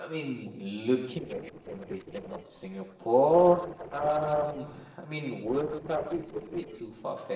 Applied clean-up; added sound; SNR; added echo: neural separator model SepFormer DNS4.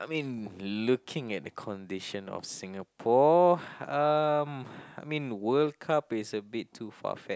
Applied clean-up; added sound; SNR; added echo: none; none; none; none.